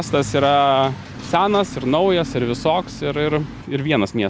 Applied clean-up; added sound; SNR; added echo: none; none; none; none.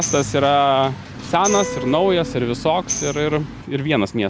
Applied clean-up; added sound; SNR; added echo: none; Wind instrument, woodwind instrument + Tambourine; 11 dB; none.